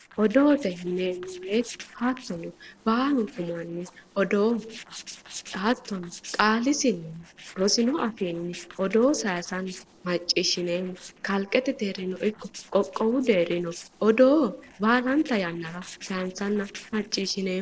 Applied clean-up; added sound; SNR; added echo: neural separator model SepFormer DNS4.